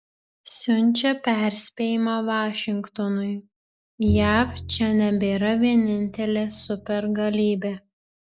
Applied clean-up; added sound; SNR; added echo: none; Bowed string instrument; 11 dB; none.